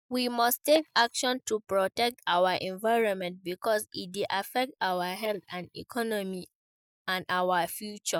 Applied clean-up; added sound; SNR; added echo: neural mask model DeepFilterNet 3.